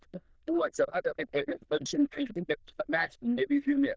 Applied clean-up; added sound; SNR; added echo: neural diffusion model UNIVERSE++.